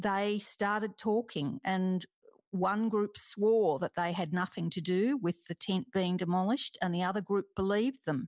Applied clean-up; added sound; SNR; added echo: none; none; none; none.